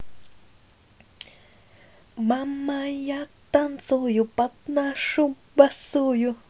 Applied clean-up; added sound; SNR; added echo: none; none; none; none.